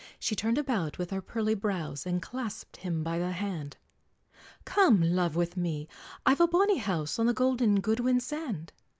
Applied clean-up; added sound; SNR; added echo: none; none; none; none.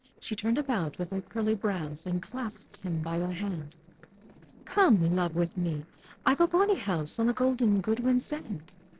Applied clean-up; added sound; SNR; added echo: neural separator model SepFormer DNS4.